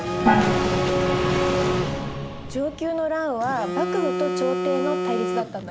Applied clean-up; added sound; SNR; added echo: none; Telephone + Gong; 0 dB; none.